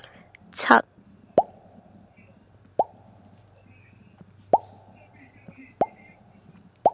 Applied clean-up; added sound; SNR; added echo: none; Explosion; 0 dB; none.